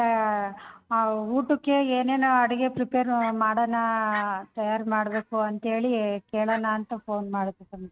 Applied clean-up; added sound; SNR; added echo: neural mask model RNNoise.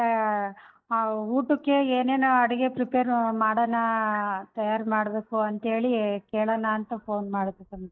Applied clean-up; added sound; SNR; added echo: neural mask model DeepFilterNet 3.